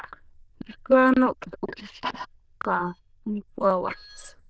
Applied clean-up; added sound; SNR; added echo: neural diffusion model UNIVERSE++.